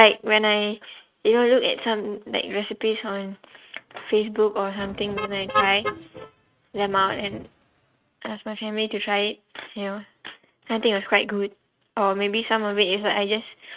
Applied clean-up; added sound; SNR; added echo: neural mask model RNNoise.